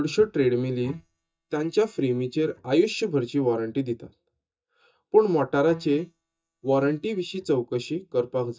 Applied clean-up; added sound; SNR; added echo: neural mask model DeepFilterNet 3.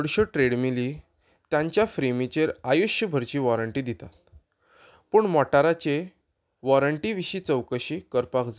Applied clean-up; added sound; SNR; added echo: none; none; none; none.